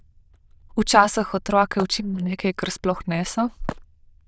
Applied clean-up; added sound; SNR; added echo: neural diffusion model UNIVERSE++.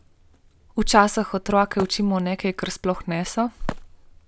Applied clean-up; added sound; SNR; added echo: none; Wood; 18 dB; none.